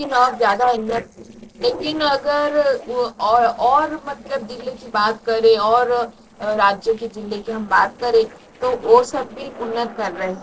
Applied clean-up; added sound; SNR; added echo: neural separator model SepFormer DNS4.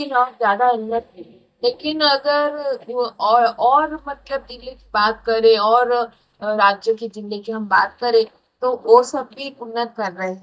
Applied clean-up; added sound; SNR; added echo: neural mask model DeepFilterNet 3.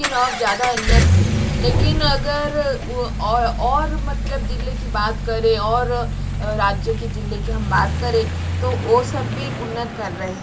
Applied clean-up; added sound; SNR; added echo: none; Accelerating, revving, vroom; -1 dB; reverberation time 0.2 s.